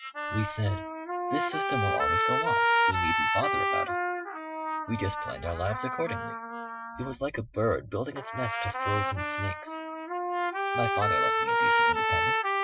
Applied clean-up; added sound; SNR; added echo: classical method Wiener filter.